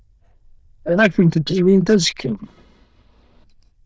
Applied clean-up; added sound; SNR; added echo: neural diffusion model UNIVERSE++.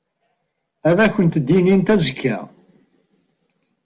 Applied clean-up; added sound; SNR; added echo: none; none; none; none.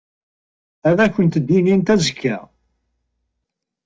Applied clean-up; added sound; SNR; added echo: neural mask model DeepFilterNet 3.